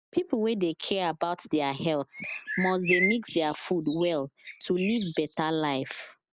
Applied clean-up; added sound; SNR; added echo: none; Bird; 6 dB; none.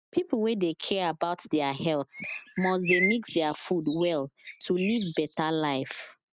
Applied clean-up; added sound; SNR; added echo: neural mask model RNNoise.